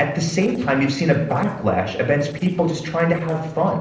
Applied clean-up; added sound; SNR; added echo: neural separator model SepFormer DNS4.